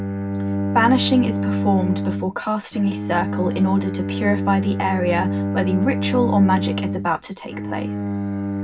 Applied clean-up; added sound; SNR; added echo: none; Bowed string instrument; 2 dB; reverberation time 0.4 s.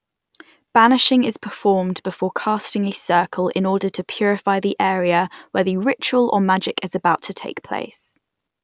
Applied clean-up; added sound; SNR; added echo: none; none; none; none.